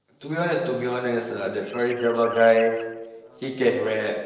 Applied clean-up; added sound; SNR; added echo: neural separator model SepFormer DNS4.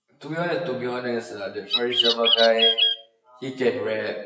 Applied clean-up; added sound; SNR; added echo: classical method WPE with log-MMSE.